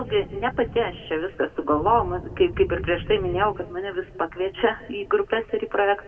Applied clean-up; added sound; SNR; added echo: none; Thunder / Rain; 13 dB; reverberation time 1.1 s.